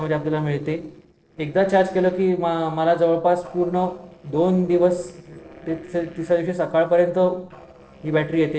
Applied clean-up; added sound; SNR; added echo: neural separator model SepFormer DNS4.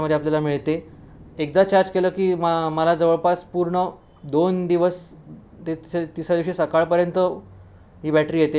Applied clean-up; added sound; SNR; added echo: none; none; none; none.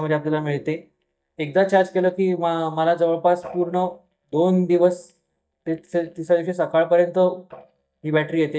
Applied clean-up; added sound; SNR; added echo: neural mask model DeepFilterNet 3.